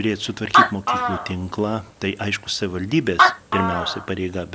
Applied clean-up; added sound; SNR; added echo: none; Animal; -2 dB; none.